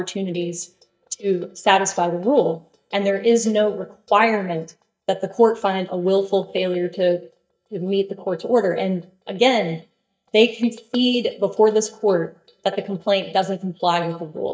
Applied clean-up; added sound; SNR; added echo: neural mask model DeepFilterNet 3.